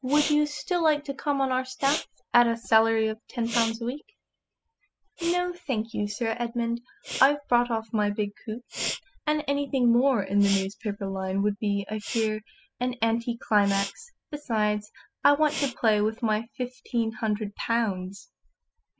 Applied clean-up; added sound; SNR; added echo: classical method spectral subtraction.